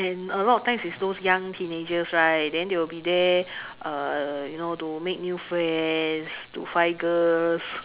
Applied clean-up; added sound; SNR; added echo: none; none; none; none.